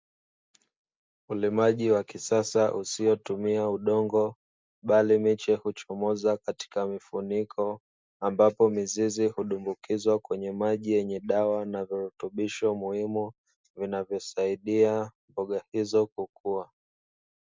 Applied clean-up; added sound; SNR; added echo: none; none; none; none.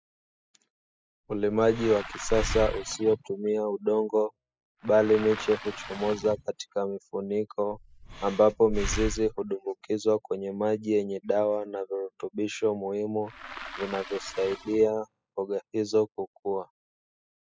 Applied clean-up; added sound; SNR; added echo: classical method spectral subtraction.